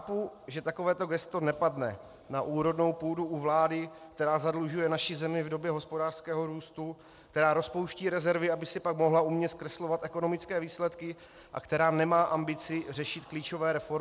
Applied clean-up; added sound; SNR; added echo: none; none; none; none.